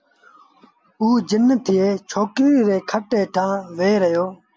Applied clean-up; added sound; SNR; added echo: none; none; none; none.